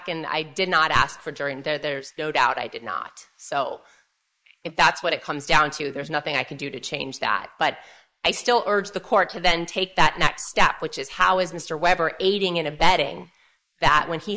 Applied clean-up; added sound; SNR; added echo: neural mask model Resemble Enhance denoiser.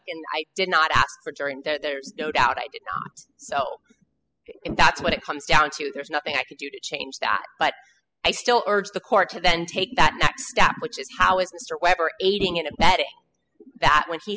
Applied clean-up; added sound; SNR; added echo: classical method spectral subtraction.